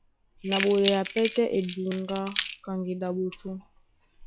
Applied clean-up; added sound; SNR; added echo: classical method log-MMSE.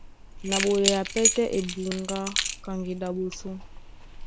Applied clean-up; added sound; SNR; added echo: none; Keys jangling; 2 dB; none.